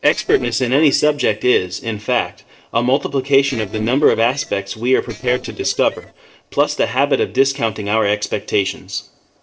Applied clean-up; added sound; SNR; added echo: neural separator model SepFormer DNS4.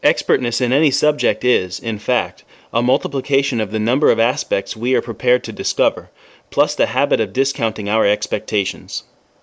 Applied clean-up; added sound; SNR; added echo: none; none; none; none.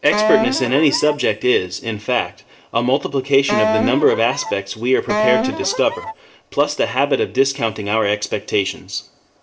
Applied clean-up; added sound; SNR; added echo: none; Wind instrument, woodwind instrument; 3 dB; reverberation time 0.3 s.